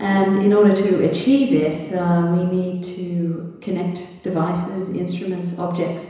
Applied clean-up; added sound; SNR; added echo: none; none; none; reverberation time 1.0 s.